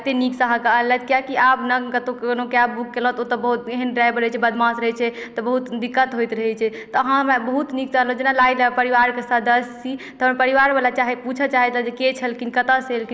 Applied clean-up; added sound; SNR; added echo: none; none; none; none.